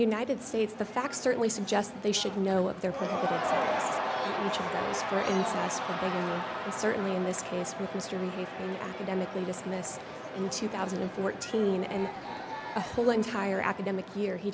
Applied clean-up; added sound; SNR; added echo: none; Crowd / Cheering; 4 dB; none.